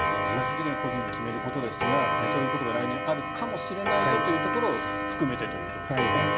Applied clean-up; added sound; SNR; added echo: none; Clock; -3 dB; reverberation time 1.8 s.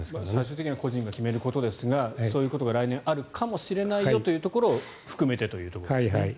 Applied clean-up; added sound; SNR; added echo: none; none; none; none.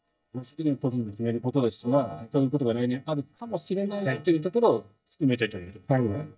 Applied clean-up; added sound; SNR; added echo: neural mask model DeepFilterNet 3.